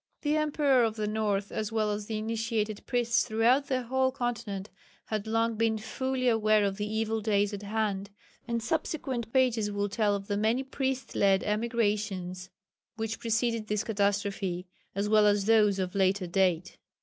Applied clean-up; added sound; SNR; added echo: none; none; none; none.